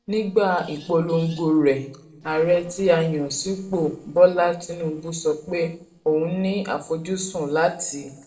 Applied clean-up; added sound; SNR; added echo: neural separator model SepFormer DNS4.